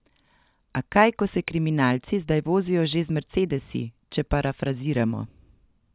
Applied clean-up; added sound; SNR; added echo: none; none; none; none.